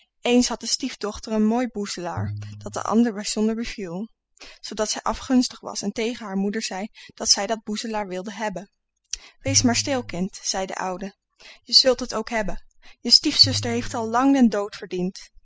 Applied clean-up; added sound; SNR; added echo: classical method spectral subtraction.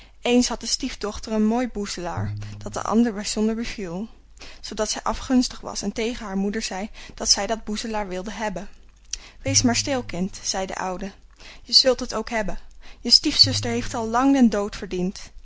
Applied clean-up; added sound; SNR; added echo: none; Piano; 12 dB; none.